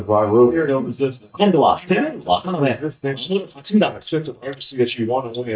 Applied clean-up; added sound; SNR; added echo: neural mask model DeepFilterNet 3.